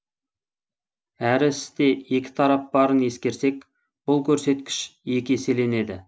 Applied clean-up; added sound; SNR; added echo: none; none; none; none.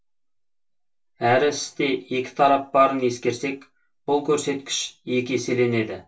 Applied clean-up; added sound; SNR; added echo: none; none; none; reverberation time 0.2 s.